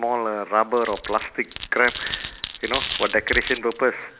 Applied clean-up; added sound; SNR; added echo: none; Glass; 9 dB; none.